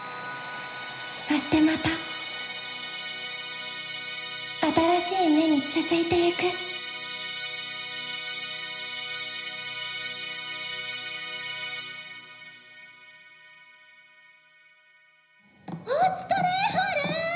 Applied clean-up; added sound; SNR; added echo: none; Musical instrument; 7 dB; reverberation time 0.9 s.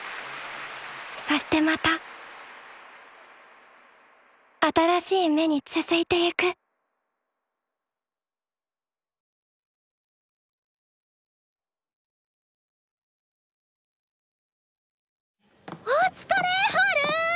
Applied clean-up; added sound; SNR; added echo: none; none; none; none.